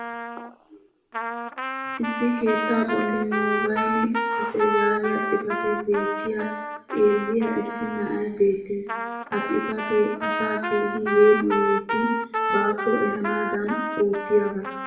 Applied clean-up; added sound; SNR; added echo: none; Trumpet; 4 dB; reverberation time 0.8 s.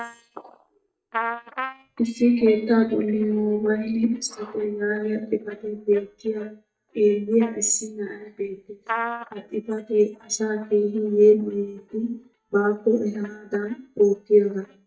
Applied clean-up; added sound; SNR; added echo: neural mask model DeepFilterNet 3.